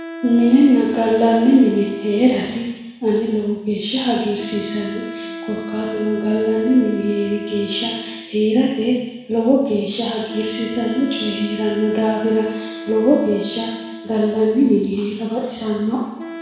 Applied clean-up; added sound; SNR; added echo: none; Wind instrument, woodwind instrument; 14 dB; reverberation time 1.1 s.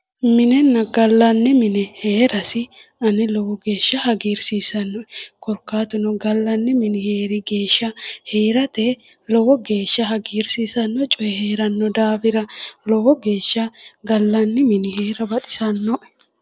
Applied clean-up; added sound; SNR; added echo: none; none; none; none.